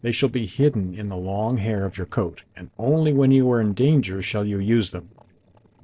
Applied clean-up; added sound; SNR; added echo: neural separator model SepFormer DNS4.